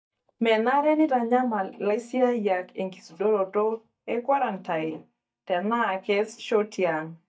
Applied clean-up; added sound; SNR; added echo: neural mask model DeepFilterNet 3.